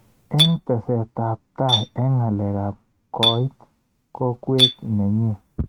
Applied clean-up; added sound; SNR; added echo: neural mask model RNNoise.